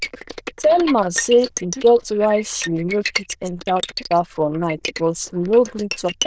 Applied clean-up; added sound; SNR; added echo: neural diffusion model UNIVERSE++.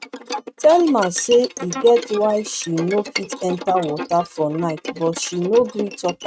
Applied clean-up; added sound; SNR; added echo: neural mask model RNNoise.